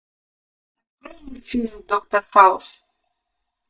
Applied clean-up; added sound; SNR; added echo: neural mask model DeepFilterNet 3.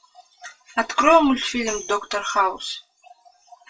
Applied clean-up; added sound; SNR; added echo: classical method WPE with log-MMSE.